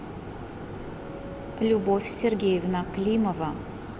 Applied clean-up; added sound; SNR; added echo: none; none; none; none.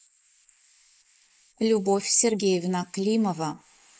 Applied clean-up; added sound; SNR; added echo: neural mask model Resemble Enhance denoiser.